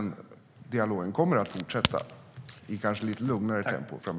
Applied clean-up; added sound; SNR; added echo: none; Crack; 4 dB; none.